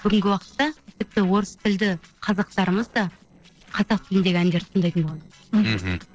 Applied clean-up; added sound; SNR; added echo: neural separator model SepFormer DNS4.